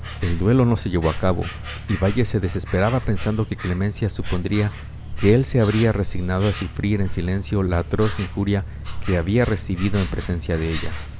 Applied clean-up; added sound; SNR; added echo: none; Insect; 7 dB; none.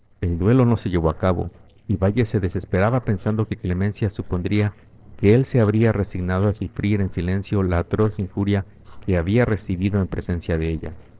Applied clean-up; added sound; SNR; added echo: neural separator model SepFormer DNS4.